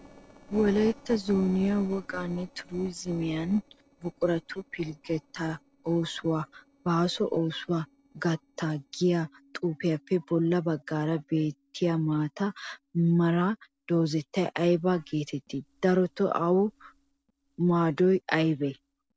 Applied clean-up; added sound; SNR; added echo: neural separator model SepFormer DNS4.